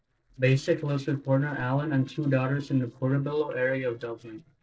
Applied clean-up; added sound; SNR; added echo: neural separator model SepFormer DNS4.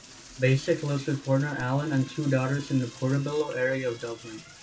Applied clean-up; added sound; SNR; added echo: none; Toilet flush / Door; 19 dB; reverberation time 0.2 s.